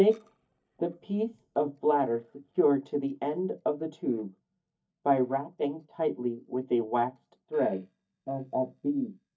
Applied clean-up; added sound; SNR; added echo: neural mask model DeepFilterNet 3.